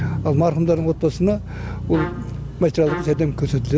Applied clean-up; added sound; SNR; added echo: none; Trumpet; 13 dB; none.